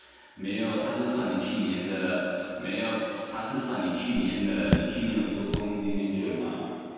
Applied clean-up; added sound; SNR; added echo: none; Raindrop / Drip; 3 dB; reverberation time 2.1 s.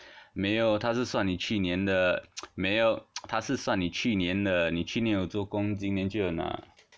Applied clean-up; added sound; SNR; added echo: none; none; none; none.